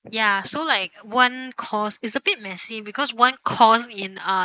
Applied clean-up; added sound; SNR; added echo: neural mask model Resemble Enhance denoiser.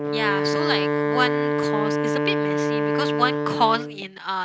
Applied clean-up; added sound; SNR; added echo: none; Wind instrument, woodwind instrument; -3 dB; none.